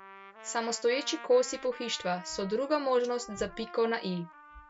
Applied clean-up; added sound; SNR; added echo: none; Trumpet; 17 dB; none.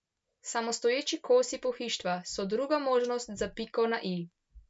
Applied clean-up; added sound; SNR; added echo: none; none; none; none.